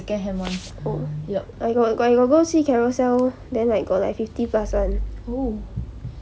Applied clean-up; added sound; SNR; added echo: none; none; none; none.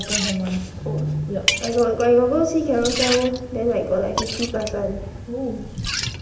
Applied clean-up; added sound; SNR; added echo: none; Liquid; 7 dB; reverberation time 0.8 s.